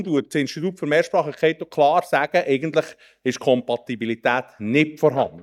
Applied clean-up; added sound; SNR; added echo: neural mask model DeepFilterNet 3.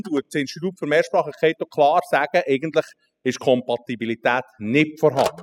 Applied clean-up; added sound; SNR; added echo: classical method spectral subtraction.